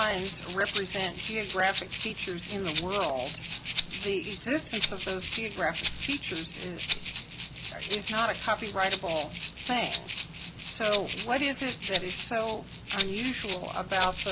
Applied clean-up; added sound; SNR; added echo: none; Rattle (instrument); 1 dB; none.